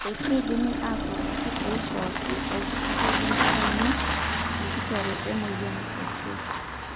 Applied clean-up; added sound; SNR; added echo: none; Engine starting; -5 dB; none.